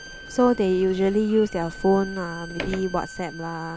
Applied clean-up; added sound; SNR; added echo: none; Sliding door + Bowed string instrument; 14 dB; none.